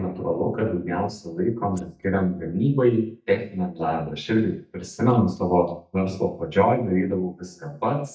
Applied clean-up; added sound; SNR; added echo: neural mask model DeepFilterNet 3.